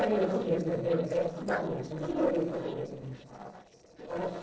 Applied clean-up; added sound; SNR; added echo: neural separator model SepFormer DNS4.